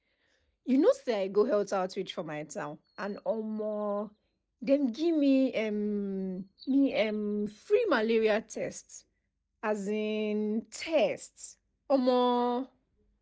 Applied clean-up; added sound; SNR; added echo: neural mask model DeepFilterNet 3.